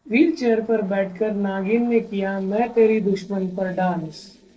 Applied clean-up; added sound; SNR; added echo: neural separator model SepFormer DNS4.